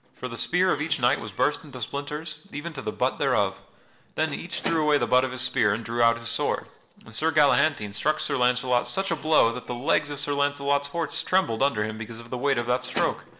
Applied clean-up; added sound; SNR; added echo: none; Squeak / Slam / Wood; 19 dB; reverberation time 0.7 s.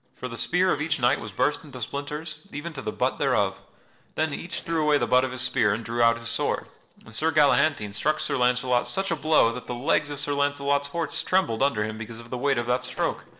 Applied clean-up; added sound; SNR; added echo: neural separator model SepFormer DNS4.